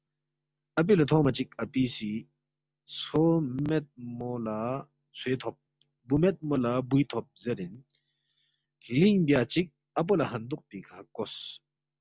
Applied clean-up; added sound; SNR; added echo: none; none; none; none.